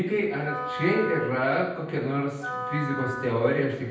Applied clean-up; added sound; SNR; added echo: none; Wind instrument, woodwind instrument; 9 dB; reverberation time 0.9 s.